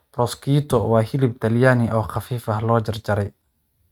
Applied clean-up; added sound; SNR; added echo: neural mask model RNNoise.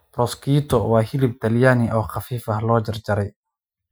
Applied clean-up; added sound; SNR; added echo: classical method Wiener filter.